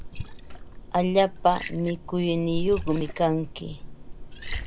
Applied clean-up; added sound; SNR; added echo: none; Liquid; 7 dB; none.